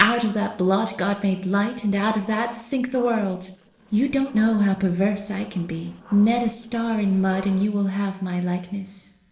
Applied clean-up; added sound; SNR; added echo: neural separator model SepFormer DNS4.